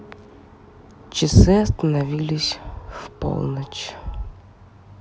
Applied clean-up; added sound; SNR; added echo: none; none; none; none.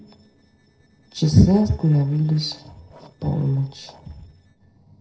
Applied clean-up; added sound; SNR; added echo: neural separator model SepFormer DNS4.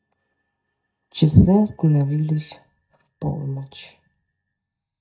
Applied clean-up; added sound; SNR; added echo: neural mask model DeepFilterNet 3.